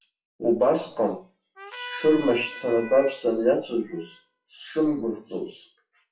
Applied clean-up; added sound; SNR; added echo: classical method WPE with log-MMSE.